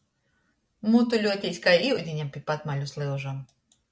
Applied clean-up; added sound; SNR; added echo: none; none; none; none.